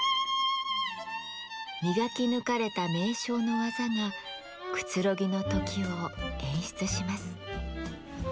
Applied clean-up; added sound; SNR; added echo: none; none; none; none.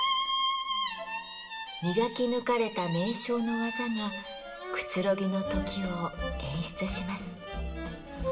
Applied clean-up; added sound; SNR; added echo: none; none; none; reverberation time 0.7 s.